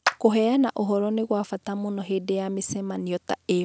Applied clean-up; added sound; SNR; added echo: none; Clapping; 8 dB; none.